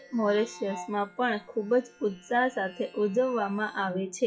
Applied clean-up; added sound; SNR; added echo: classical method WPE with log-MMSE.